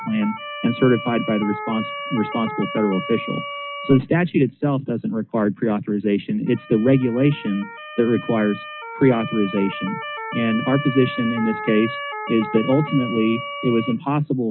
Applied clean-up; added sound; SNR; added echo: classical method log-MMSE.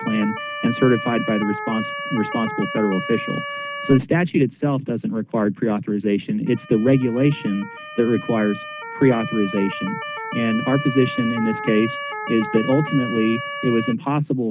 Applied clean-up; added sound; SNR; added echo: none; Motor vehicle (road) / Siren; 10 dB; none.